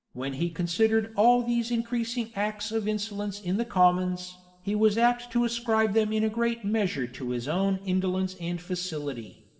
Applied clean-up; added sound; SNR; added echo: none; none; none; reverberation time 2.0 s.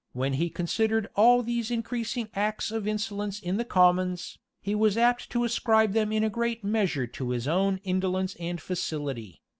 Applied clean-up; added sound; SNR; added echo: none; none; none; none.